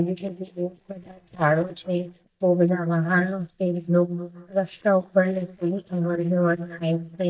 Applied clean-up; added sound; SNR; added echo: neural mask model DeepFilterNet 3.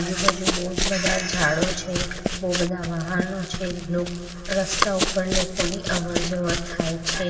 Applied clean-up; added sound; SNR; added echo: none; Run; 1 dB; reverberation time 2.2 s.